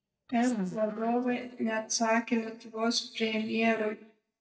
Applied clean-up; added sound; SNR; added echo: neural mask model DeepFilterNet 3.